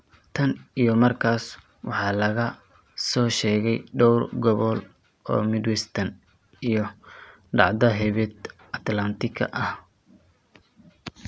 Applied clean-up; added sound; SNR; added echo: none; none; none; none.